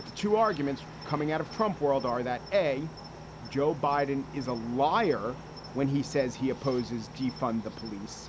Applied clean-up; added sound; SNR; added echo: none; Cricket; 14 dB; none.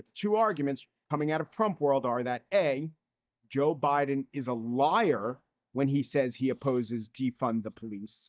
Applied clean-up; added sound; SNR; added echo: neural mask model DeepFilterNet 3.